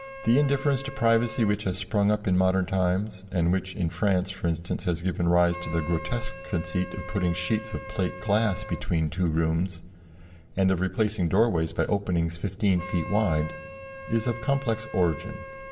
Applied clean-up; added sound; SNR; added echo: none; Wind instrument, woodwind instrument; 16 dB; reverberation time 1.6 s.